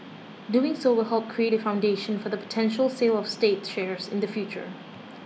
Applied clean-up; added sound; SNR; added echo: none; none; none; none.